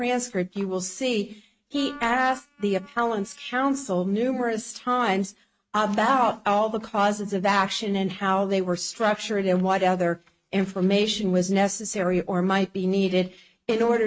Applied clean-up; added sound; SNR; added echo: neural mask model RNNoise.